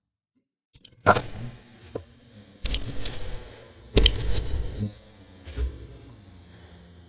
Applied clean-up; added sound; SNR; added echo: neural mask model DeepFilterNet 3.